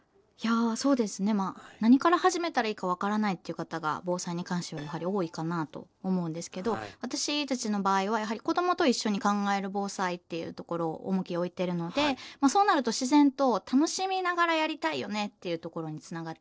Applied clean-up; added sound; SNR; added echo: neural separator model SepFormer DNS4.